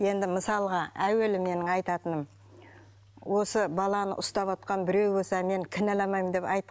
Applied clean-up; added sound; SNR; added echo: none; none; none; none.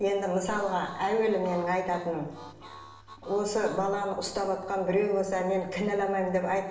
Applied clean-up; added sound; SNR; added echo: none; Harmonica; 20 dB; reverberation time 0.9 s.